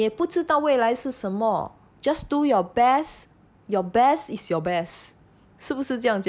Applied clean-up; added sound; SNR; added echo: none; none; none; none.